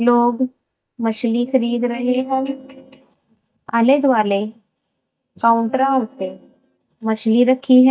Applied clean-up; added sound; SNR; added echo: neural mask model DeepFilterNet 3.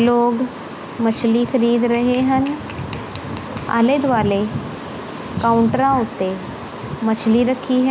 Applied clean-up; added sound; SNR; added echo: none; none; none; none.